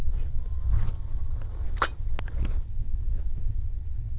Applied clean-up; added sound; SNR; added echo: neural diffusion model UNIVERSE++.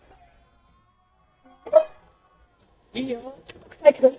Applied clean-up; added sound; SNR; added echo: neural mask model DeepFilterNet 3.